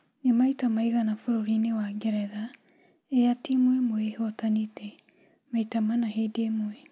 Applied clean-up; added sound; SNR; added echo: none; none; none; none.